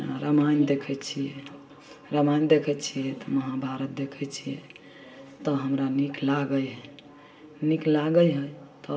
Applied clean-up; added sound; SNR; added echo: none; none; none; reverberation time 0.5 s.